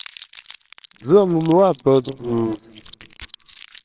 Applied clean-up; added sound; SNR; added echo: neural separator model SepFormer WHAMR!.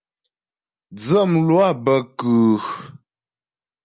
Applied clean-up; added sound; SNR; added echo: none; none; none; none.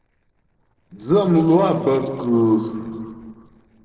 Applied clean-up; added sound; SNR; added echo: neural separator model SepFormer DNS4.